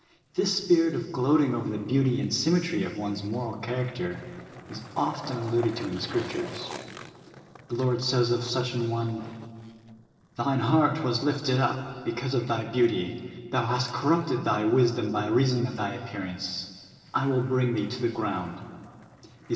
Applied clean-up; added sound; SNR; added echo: neural separator model SepFormer DNS4.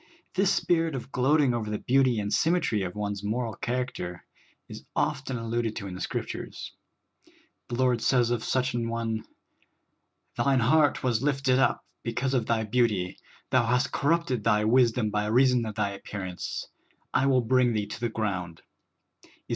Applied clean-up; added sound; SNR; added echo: none; none; none; none.